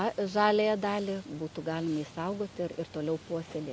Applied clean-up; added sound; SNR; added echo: none; none; none; none.